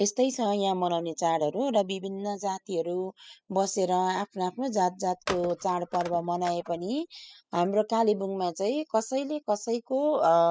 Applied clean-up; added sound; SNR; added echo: classical method spectral subtraction.